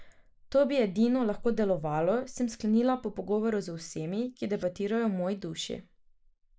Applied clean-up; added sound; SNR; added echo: neural mask model Resemble Enhance denoiser.